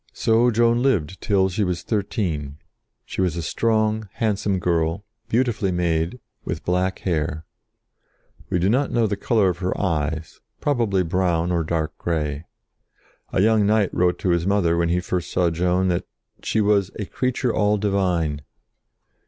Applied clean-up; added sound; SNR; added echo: none; none; none; none.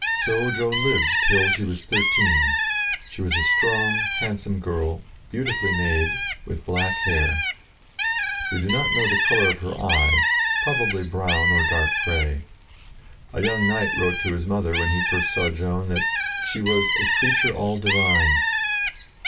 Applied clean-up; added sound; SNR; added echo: none; Bird; -2 dB; reverberation time 0.2 s.